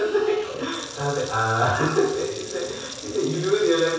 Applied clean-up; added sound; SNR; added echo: none; Sink (filling or washing) / Water tap, faucet; 14 dB; reverberation time 0.7 s.